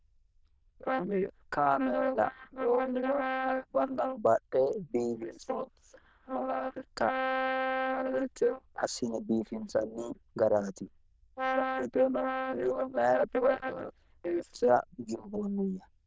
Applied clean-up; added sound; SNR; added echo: neural diffusion model UNIVERSE++.